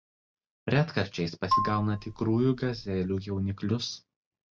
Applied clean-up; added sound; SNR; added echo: none; Marimba, xylophone; 3 dB; none.